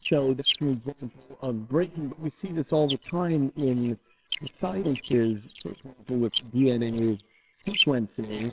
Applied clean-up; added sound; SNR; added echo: neural separator model SepFormer WHAMR!.